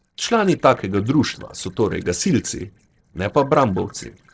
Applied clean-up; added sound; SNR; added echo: neural separator model SepFormer DNS4.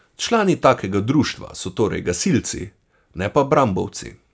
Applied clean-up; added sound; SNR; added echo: none; none; none; none.